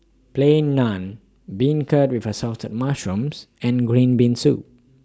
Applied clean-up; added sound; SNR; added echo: none; none; none; none.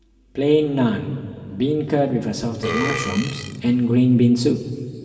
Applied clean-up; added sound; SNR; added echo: none; Burping, eructation; 8 dB; reverberation time 2.3 s.